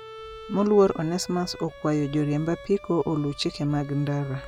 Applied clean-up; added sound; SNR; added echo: none; Bowed string instrument; 19 dB; none.